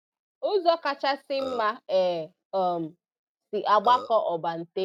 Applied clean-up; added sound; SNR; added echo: none; Burping, eructation; 11 dB; none.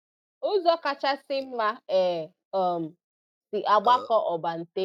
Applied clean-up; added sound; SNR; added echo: neural mask model DeepFilterNet 3.